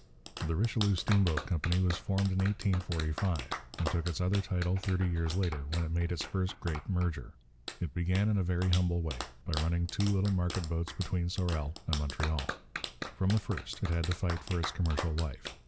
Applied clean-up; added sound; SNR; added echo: none; Clapping; 12 dB; none.